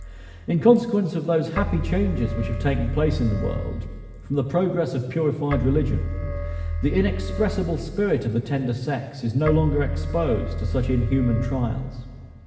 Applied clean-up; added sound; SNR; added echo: none; Keyboard (musical); 5 dB; reverberation time 1.7 s.